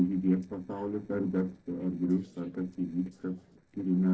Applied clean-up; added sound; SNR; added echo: neural separator model SepFormer DNS4.